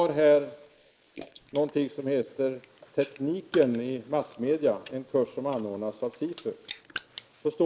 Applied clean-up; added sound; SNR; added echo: neural mask model Resemble Enhance denoiser.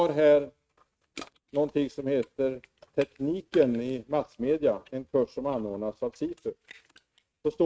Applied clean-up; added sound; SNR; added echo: neural mask model RNNoise.